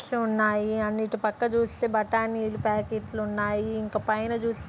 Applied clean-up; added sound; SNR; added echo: none; none; none; none.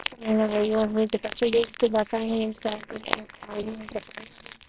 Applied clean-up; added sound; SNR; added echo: neural separator model SepFormer WHAMR!.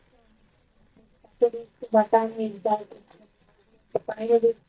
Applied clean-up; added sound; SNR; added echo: neural mask model DeepFilterNet 3.